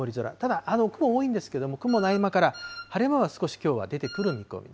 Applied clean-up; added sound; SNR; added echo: none; Wind instrument, woodwind instrument; 16 dB; none.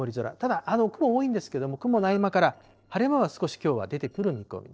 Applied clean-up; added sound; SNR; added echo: neural separator model SepFormer DNS4.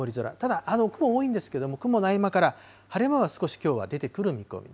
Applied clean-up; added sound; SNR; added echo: none; none; none; none.